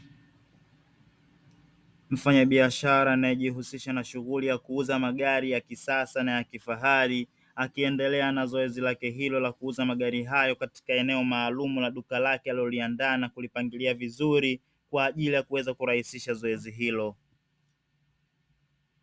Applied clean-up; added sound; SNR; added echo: none; none; none; none.